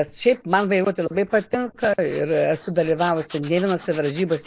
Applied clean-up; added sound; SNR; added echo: neural mask model Resemble Enhance denoiser.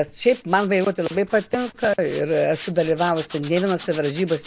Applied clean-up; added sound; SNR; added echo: none; Tools; 19 dB; none.